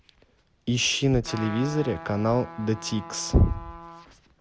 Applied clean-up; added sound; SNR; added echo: none; Trumpet; 16 dB; none.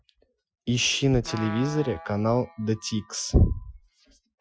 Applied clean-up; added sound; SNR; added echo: classical method Wiener filter.